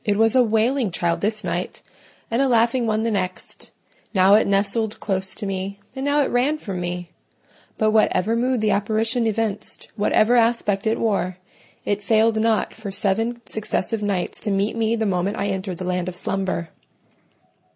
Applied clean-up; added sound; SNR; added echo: none; none; none; none.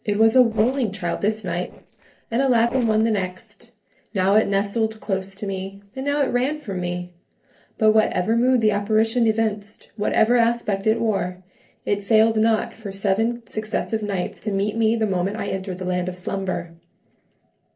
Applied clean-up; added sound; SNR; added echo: neural separator model SepFormer DNS4.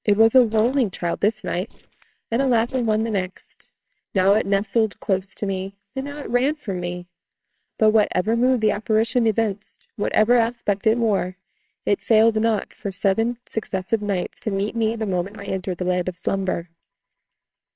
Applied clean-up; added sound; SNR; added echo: neural separator model SepFormer WHAMR!.